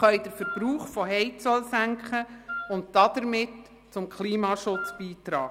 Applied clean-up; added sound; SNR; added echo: none; Wind instrument, woodwind instrument; 11 dB; none.